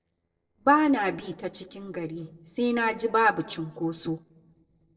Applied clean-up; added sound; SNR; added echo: neural separator model SepFormer DNS4.